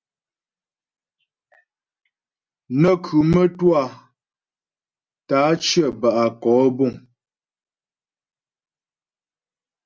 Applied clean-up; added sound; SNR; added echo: none; none; none; none.